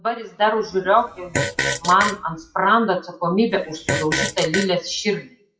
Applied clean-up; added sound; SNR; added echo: classical method WPE with log-MMSE.